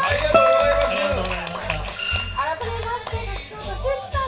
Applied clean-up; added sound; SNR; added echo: none; Guitar; 1 dB; reverberation time 0.3 s.